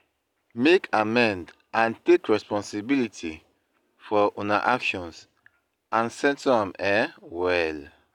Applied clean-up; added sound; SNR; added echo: none; none; none; none.